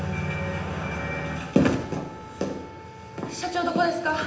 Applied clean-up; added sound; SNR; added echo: none; Wind instrument, woodwind instrument; 18 dB; reverberation time 0.8 s.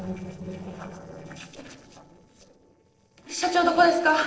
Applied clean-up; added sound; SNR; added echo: neural separator model SepFormer DNS4.